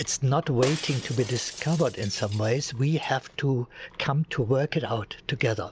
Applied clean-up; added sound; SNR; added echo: none; Shatter; 13 dB; none.